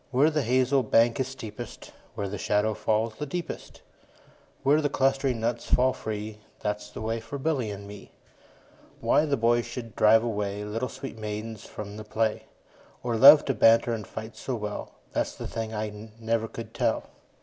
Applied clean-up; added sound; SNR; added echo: none; none; none; none.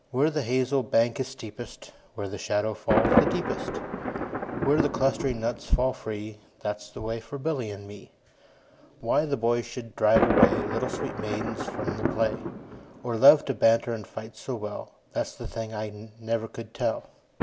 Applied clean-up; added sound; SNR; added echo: none; Thunder; 4 dB; none.